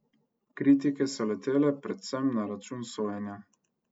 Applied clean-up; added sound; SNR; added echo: none; none; none; none.